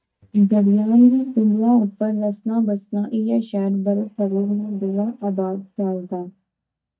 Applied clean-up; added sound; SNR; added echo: neural mask model DeepFilterNet 3.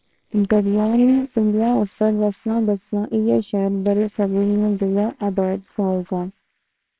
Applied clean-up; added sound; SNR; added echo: neural separator model SepFormer WHAMR!.